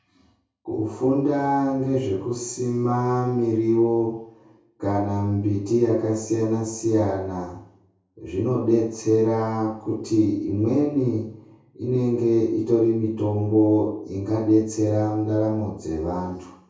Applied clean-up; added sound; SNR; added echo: none; none; none; reverberation time 0.6 s.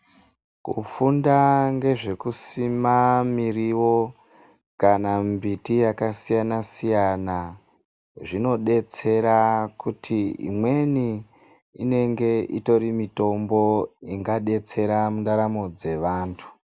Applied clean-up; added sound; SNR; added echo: none; none; none; none.